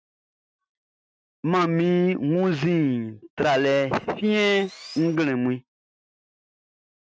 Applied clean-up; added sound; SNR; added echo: neural mask model RNNoise.